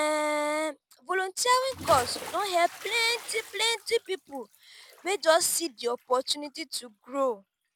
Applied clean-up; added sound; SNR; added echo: none; Bathtub (filling or washing) / Splash, splatter; 17 dB; none.